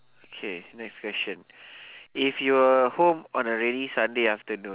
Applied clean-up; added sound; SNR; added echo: none; none; none; none.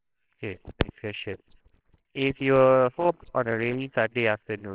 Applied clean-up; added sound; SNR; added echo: neural separator model SepFormer WHAMR!.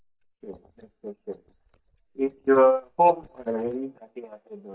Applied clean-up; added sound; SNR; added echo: neural mask model DeepFilterNet 3.